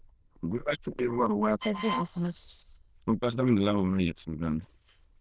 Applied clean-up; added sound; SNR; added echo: neural diffusion model UNIVERSE++.